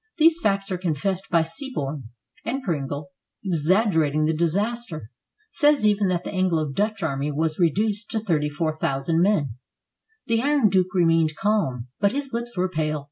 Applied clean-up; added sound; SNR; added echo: none; none; none; none.